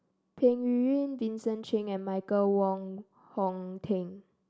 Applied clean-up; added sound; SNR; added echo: none; none; none; none.